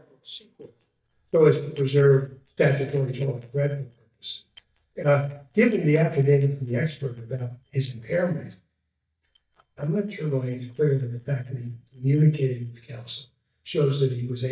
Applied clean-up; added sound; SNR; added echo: neural mask model DeepFilterNet 3.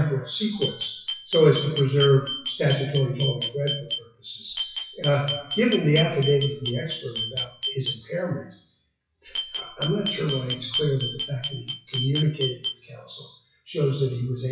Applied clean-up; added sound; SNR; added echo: classical method WPE with log-MMSE.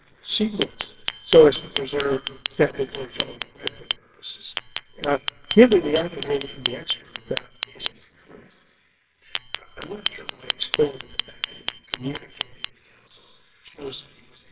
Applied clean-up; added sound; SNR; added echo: neural separator model SepFormer WHAMR!.